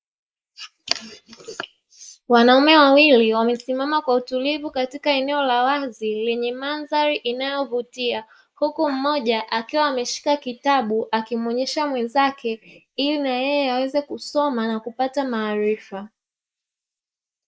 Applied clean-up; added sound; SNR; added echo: neural mask model Resemble Enhance denoiser.